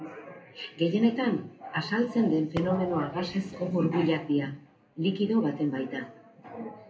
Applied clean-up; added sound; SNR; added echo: none; Fireworks; 17 dB; reverberation time 0.3 s.